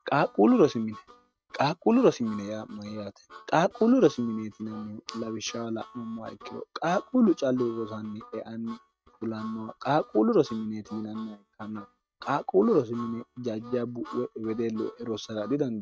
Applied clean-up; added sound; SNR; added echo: neural mask model RNNoise.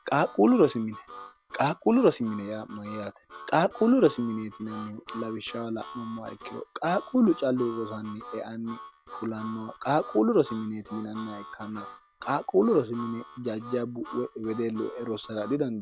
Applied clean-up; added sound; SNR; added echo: none; Harmonica; 17 dB; none.